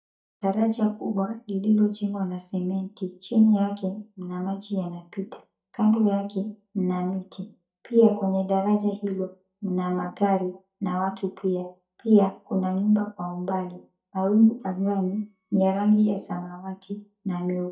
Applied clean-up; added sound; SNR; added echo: neural mask model DeepFilterNet 3.